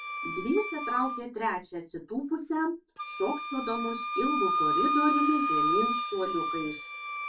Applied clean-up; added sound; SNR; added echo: none; Wind instrument, woodwind instrument; 0 dB; reverberation time 0.1 s.